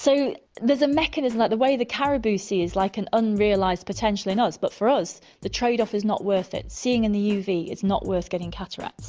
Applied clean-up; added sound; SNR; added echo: none; Drum kit; 20 dB; none.